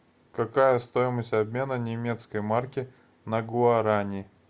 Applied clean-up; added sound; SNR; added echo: none; none; none; none.